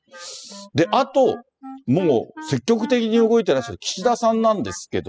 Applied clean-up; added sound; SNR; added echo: classical method spectral subtraction.